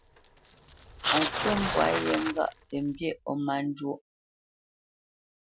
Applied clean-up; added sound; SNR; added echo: none; Bicycle; 3 dB; none.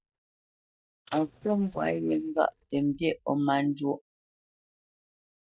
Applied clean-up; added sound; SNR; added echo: neural mask model DeepFilterNet 3.